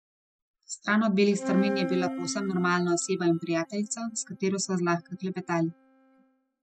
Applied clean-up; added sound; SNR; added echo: classical method spectral subtraction.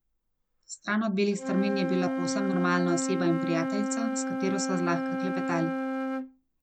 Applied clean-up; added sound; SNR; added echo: none; Wind instrument, woodwind instrument; 1 dB; none.